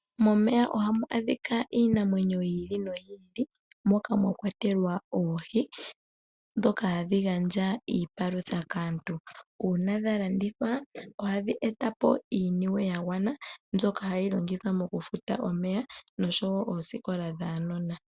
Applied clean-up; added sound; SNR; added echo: none; none; none; none.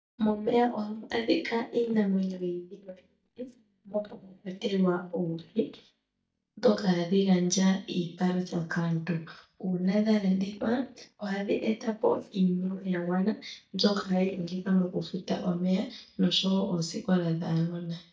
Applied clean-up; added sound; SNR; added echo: neural mask model DeepFilterNet 3.